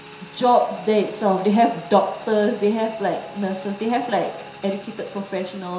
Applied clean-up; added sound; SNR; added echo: none; Motorcycle / Engine; 19 dB; reverberation time 0.7 s.